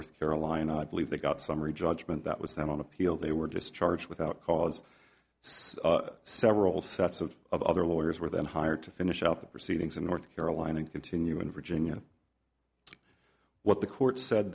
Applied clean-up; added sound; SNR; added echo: none; none; none; none.